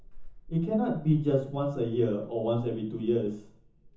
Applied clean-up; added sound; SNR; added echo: none; Squeak / Walk, footsteps; 18 dB; reverberation time 0.6 s.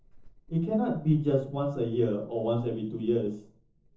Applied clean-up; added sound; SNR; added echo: neural separator model SepFormer DNS4.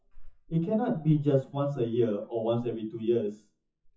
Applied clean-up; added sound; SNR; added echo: classical method WPE with log-MMSE.